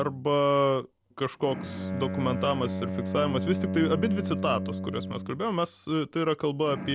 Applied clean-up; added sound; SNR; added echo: none; Bowed string instrument; 6 dB; none.